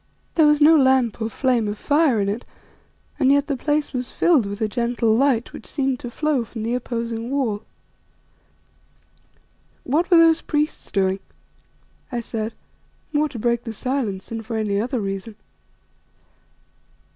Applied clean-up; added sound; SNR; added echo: none; none; none; none.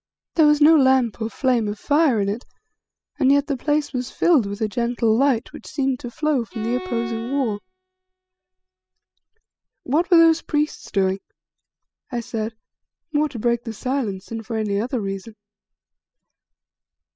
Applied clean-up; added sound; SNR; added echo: classical method spectral subtraction.